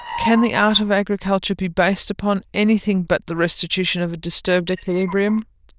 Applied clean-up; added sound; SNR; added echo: neural diffusion model UNIVERSE++.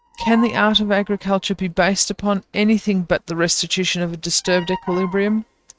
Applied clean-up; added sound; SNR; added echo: neural mask model RNNoise.